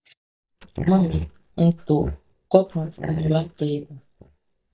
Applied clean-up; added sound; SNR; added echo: neural mask model DeepFilterNet 3.